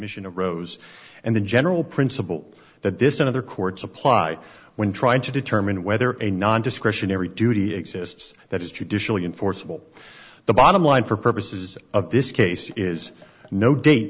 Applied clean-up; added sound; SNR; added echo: none; none; none; none.